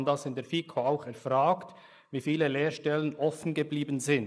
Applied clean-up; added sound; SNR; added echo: neural mask model Resemble Enhance denoiser.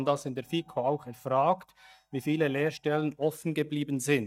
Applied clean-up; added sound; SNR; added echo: neural mask model DeepFilterNet 3.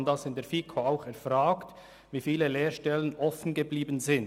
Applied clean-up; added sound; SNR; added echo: none; none; none; none.